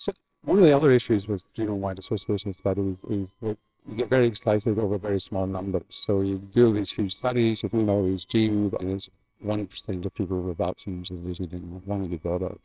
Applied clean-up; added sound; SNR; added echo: neural separator model SepFormer WHAMR!.